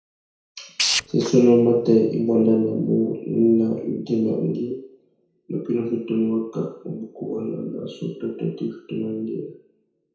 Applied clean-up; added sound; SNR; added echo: none; Tools; 3 dB; reverberation time 0.6 s.